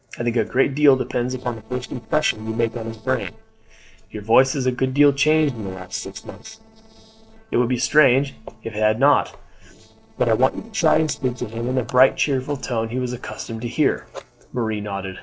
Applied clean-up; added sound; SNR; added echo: neural separator model SepFormer DNS4.